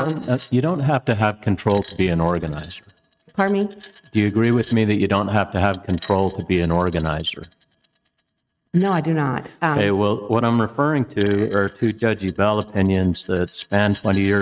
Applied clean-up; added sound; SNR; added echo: neural mask model RNNoise.